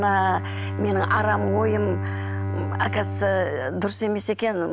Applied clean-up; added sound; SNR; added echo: none; Bowed string instrument; 5 dB; none.